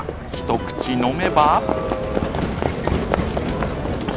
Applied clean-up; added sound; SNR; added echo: none; Livestock, farm animals, working animals; 1 dB; none.